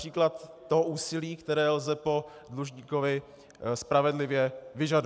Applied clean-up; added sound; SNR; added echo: none; none; none; none.